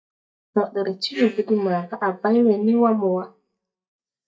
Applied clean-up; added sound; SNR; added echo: neural mask model DeepFilterNet 3.